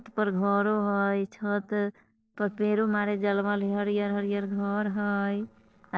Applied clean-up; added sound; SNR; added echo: neural separator model SepFormer DNS4.